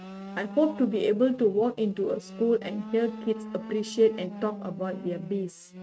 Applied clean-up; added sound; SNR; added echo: neural mask model RNNoise.